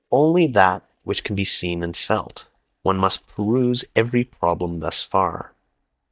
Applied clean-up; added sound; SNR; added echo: neural mask model DeepFilterNet 3.